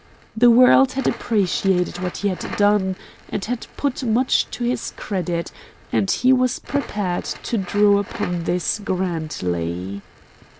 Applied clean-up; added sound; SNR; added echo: none; Crackle; 18 dB; none.